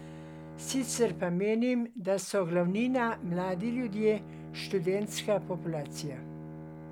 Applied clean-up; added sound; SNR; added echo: none; Bowed string instrument; 13 dB; none.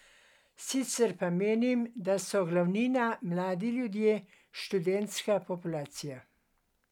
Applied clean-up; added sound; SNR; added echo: none; none; none; none.